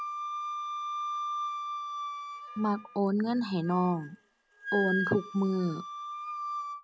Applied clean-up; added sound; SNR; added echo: none; Wind instrument, woodwind instrument; 4 dB; none.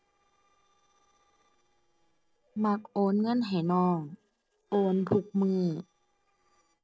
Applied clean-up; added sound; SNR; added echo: neural separator model SepFormer DNS4.